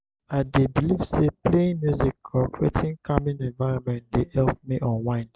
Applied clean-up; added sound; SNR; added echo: none; none; none; none.